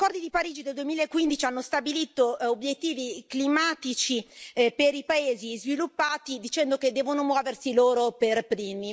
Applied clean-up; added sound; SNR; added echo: none; none; none; none.